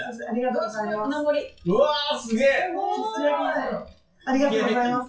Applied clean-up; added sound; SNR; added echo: classical method WPE with log-MMSE.